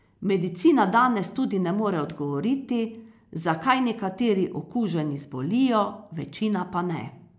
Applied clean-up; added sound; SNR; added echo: none; none; none; none.